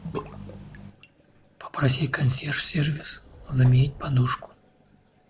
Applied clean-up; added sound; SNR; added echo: none; Subway, metro, underground + Bathtub (filling or washing) / Sink (filling or washing); 18 dB; none.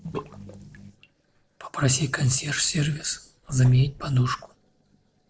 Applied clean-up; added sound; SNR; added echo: neural separator model SepFormer DNS4.